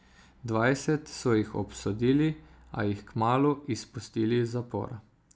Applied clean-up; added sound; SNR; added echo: none; none; none; none.